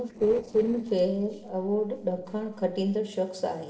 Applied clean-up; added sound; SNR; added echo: neural separator model SepFormer DNS4.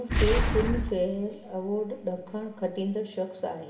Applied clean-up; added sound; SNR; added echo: none; Boom; 0 dB; reverberation time 1.6 s.